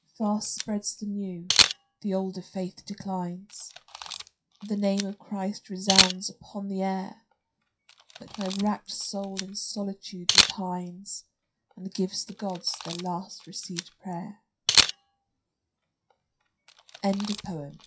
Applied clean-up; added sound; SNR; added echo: classical method WPE with log-MMSE.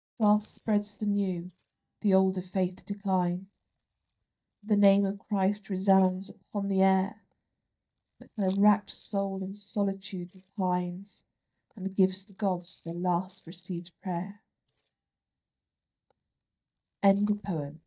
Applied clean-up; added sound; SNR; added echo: neural mask model DeepFilterNet 3.